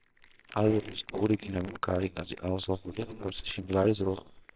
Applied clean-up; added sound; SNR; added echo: neural separator model SepFormer WHAMR!.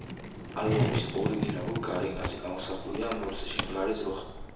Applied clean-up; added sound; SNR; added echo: none; Skateboard; 1 dB; reverberation time 0.9 s.